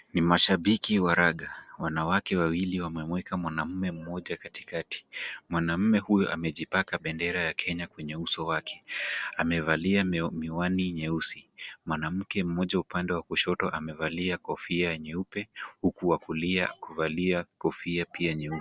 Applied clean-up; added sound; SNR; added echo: none; none; none; none.